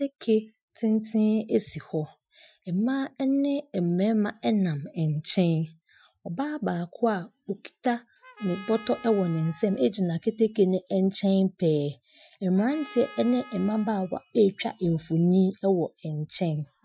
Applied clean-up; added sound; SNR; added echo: classical method Wiener filter.